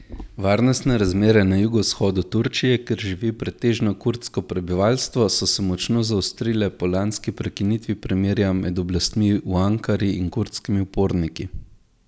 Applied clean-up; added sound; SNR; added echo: none; none; none; none.